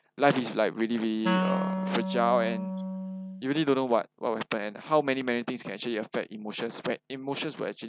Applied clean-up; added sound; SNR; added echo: none; Wind instrument, woodwind instrument; 2 dB; none.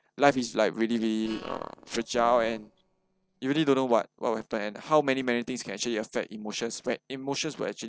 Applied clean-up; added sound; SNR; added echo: neural separator model SepFormer DNS4.